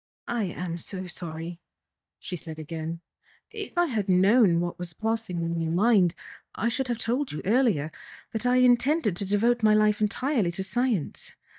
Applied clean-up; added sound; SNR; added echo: neural mask model DeepFilterNet 3.